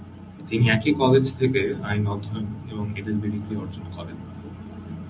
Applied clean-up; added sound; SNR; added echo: none; none; none; reverberation time 0.4 s.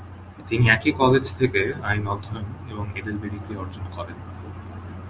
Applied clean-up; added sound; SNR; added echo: none; none; none; none.